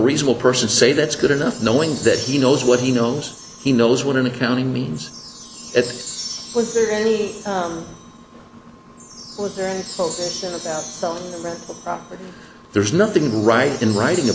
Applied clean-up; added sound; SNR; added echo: none; Wind chime; 16 dB; none.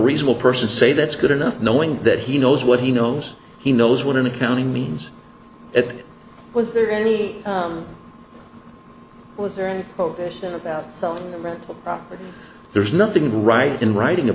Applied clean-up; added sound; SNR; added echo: none; none; none; none.